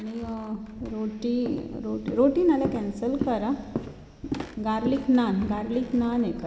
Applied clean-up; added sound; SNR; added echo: none; Walk, footsteps; 11 dB; none.